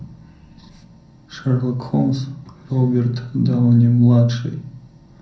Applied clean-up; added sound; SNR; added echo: none; none; none; reverberation time 0.6 s.